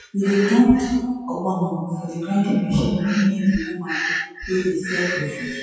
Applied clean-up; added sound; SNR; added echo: classical method WPE with log-MMSE.